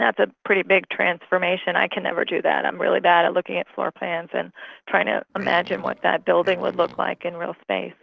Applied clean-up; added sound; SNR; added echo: neural separator model SepFormer DNS4.